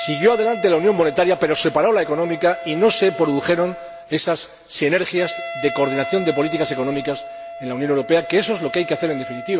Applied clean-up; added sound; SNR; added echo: none; Wind instrument, woodwind instrument; 11 dB; none.